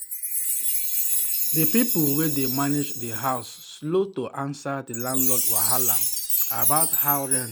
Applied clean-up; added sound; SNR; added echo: none; Chime; -4 dB; none.